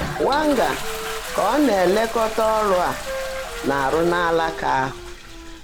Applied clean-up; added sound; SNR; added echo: none; Toilet flush + Wind instrument, woodwind instrument; 8 dB; none.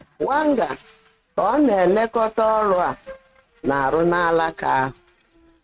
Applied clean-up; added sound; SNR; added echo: neural mask model RNNoise.